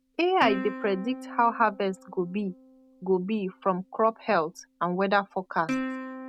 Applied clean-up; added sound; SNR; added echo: none; Plucked string instrument; 11 dB; none.